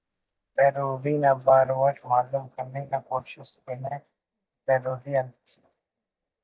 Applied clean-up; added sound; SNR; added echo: neural mask model DeepFilterNet 3.